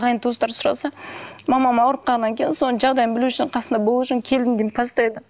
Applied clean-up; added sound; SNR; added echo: none; none; none; none.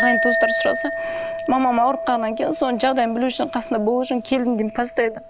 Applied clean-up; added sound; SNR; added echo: none; Chink, clink; 5 dB; none.